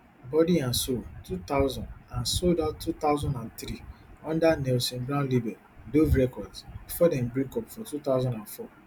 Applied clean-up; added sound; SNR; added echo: none; none; none; none.